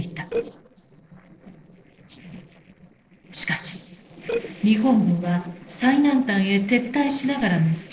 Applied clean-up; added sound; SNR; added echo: neural separator model SepFormer DNS4.